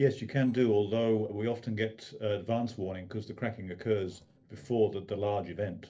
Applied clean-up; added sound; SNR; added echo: neural separator model SepFormer DNS4.